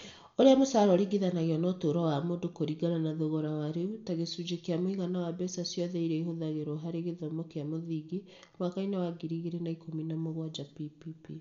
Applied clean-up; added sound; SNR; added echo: none; none; none; reverberation time 0.5 s.